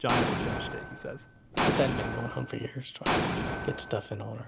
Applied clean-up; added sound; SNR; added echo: none; Explosion; -2 dB; none.